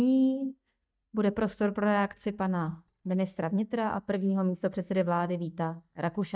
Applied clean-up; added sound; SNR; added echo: neural mask model DeepFilterNet 3.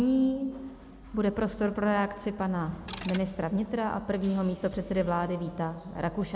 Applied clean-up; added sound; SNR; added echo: none; Mechanisms; 18 dB; none.